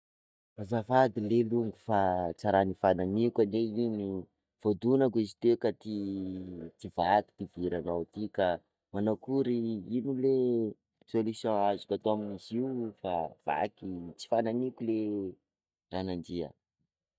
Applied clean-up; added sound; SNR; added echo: neural mask model DeepFilterNet 3.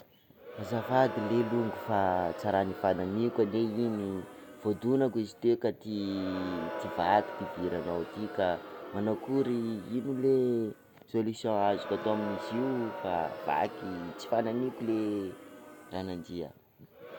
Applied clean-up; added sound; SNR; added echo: none; Crowd; 11 dB; none.